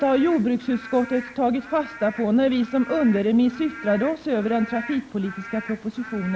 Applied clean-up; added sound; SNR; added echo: none; Rain / Frog; 17 dB; none.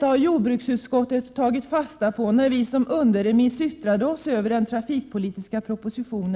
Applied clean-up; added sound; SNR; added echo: none; none; none; none.